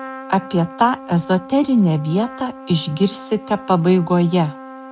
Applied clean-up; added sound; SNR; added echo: none; Trumpet; 16 dB; none.